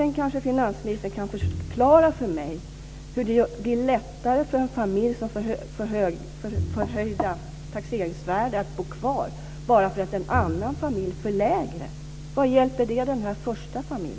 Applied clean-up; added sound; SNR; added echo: none; Bowed string instrument; 12 dB; none.